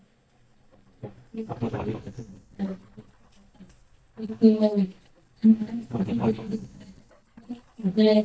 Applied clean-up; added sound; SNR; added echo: neural mask model DeepFilterNet 3.